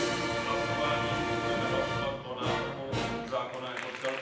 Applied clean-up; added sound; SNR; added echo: none; Applause; -4 dB; reverberation time 0.9 s.